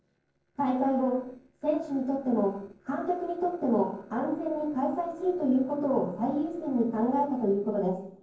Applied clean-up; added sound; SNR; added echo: neural separator model SepFormer DNS4.